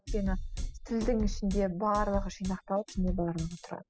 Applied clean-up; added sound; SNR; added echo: classical method spectral subtraction.